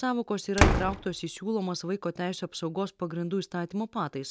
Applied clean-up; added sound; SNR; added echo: none; Slam; -1 dB; none.